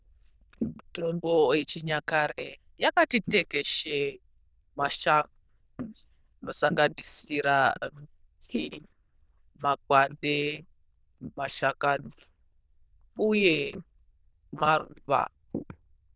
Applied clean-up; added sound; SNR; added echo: neural diffusion model UNIVERSE++.